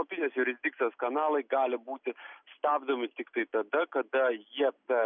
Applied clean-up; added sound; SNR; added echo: none; none; none; none.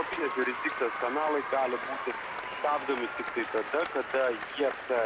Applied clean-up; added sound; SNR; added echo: none; Applause; 5 dB; none.